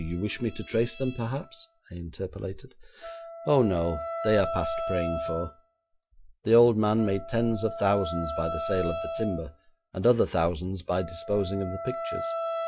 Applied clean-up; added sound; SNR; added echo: classical method log-MMSE.